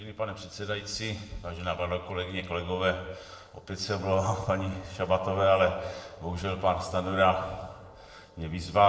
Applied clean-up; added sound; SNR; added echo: neural separator model SepFormer DNS4.